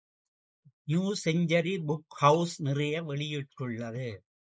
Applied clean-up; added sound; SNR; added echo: neural mask model Resemble Enhance denoiser.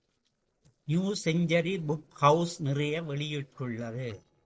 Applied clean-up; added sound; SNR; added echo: neural separator model SepFormer DNS4.